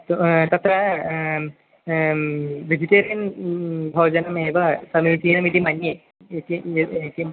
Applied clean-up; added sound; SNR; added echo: none; none; none; none.